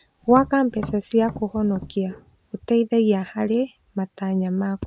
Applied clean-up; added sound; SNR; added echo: none; Tap; 14 dB; none.